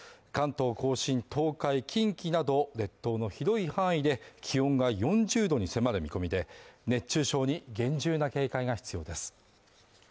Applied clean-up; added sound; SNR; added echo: none; none; none; none.